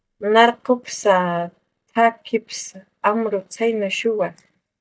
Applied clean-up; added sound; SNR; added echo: neural mask model DeepFilterNet 3.